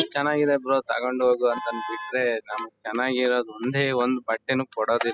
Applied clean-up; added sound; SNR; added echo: classical method spectral subtraction.